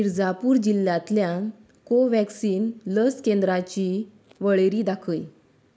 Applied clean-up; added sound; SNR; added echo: none; none; none; none.